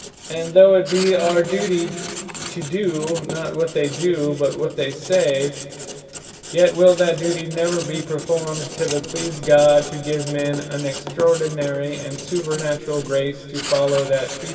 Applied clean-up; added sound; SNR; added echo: none; Writing; 13 dB; reverberation time 2.4 s.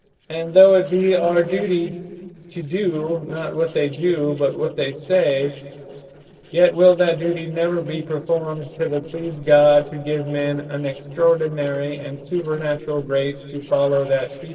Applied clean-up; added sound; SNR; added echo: neural separator model SepFormer DNS4.